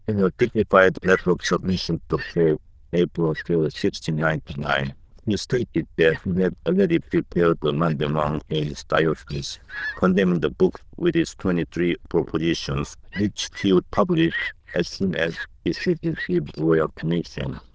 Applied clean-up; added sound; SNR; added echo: neural diffusion model UNIVERSE++.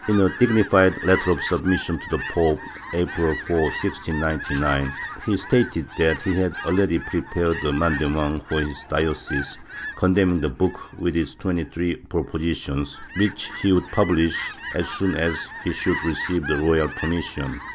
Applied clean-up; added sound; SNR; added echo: none; Fowl; 11 dB; none.